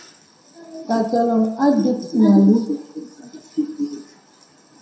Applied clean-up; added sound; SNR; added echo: none; none; none; reverberation time 0.6 s.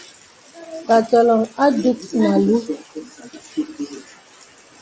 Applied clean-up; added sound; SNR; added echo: none; none; none; none.